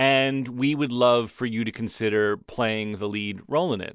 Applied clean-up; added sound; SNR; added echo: none; none; none; none.